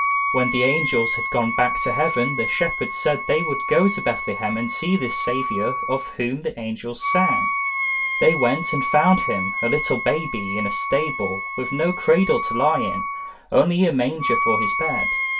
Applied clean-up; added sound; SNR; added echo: none; Wind instrument, woodwind instrument; 2 dB; reverberation time 0.1 s.